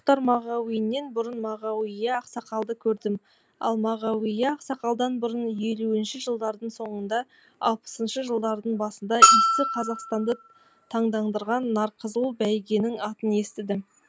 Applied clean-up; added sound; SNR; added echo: none; Bell; -5 dB; none.